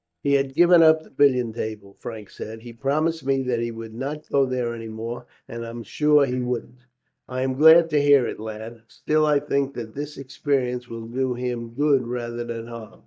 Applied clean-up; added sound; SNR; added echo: neural mask model DeepFilterNet 3.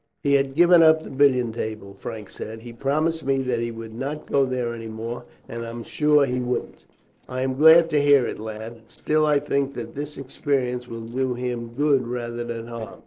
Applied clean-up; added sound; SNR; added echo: neural separator model SepFormer DNS4.